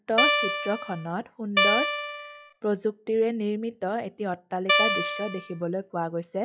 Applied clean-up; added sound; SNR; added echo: classical method log-MMSE.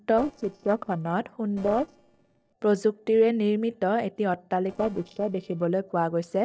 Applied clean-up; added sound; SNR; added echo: neural separator model SepFormer DNS4.